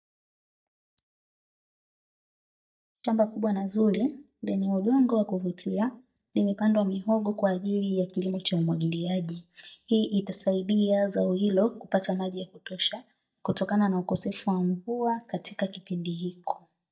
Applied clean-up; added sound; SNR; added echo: neural mask model DeepFilterNet 3.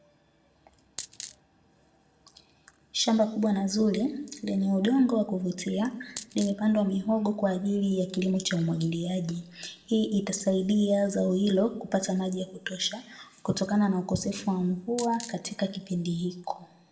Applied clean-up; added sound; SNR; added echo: none; Coin (dropping); 12 dB; reverberation time 0.6 s.